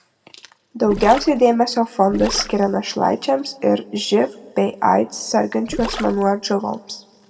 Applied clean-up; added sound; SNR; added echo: none; Gurgling; 12 dB; reverberation time 1.0 s.